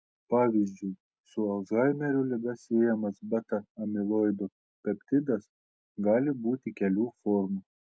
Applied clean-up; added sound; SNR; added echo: none; none; none; none.